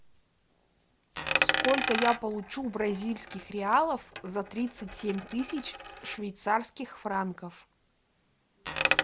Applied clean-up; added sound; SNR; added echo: none; Coin (dropping); 3 dB; none.